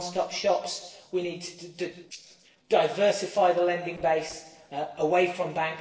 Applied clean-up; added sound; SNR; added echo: neural separator model SepFormer DNS4.